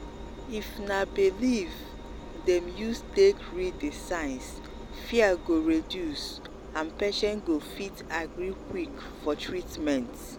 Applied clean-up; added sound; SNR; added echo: none; Engine; 12 dB; none.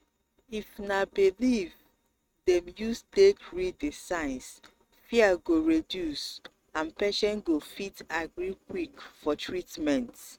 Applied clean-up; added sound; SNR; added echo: neural mask model RNNoise.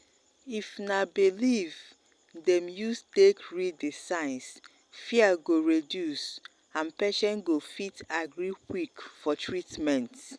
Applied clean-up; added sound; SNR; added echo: none; none; none; none.